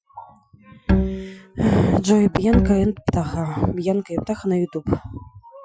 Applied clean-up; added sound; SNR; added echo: classical method Wiener filter.